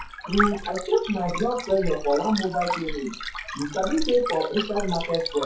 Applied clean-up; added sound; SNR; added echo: classical method WPE with log-MMSE.